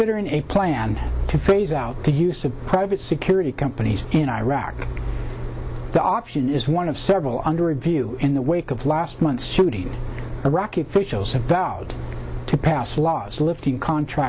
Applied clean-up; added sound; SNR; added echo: none; none; none; none.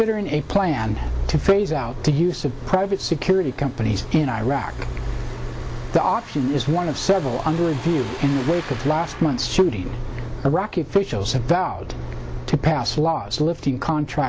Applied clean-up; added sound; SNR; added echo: none; Truck; 19 dB; none.